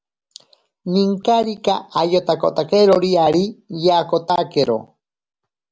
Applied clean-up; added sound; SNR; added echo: none; none; none; none.